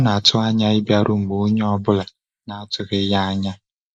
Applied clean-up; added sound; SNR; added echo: neural mask model Resemble Enhance denoiser.